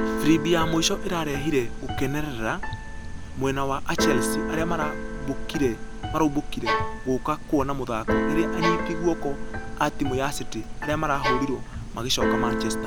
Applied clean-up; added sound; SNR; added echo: none; Bowed string instrument + Keyboard (musical); 1 dB; none.